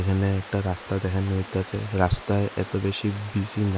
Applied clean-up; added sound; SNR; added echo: none; Water; 15 dB; none.